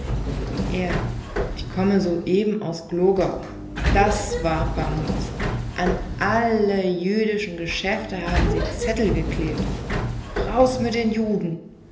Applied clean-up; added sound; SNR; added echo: none; Sliding door; 3 dB; reverberation time 0.8 s.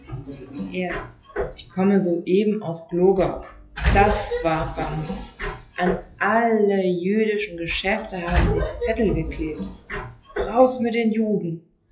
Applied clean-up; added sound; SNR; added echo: classical method WPE with log-MMSE.